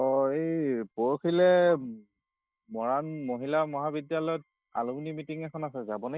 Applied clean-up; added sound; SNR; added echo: neural mask model DeepFilterNet 3.